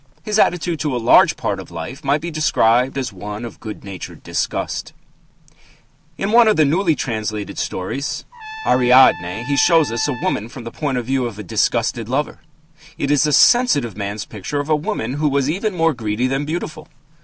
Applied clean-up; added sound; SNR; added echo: none; Trumpet; 13 dB; none.